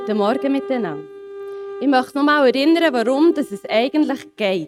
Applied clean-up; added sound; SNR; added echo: neural mask model RNNoise.